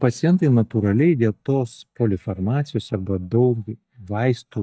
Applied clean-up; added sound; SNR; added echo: neural mask model DeepFilterNet 3.